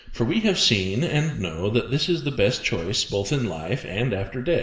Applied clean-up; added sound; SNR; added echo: none; none; none; reverberation time 2.1 s.